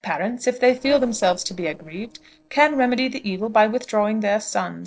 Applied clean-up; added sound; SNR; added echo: neural separator model SepFormer DNS4.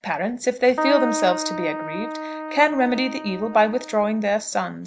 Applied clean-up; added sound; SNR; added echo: none; Keyboard (musical); 7 dB; none.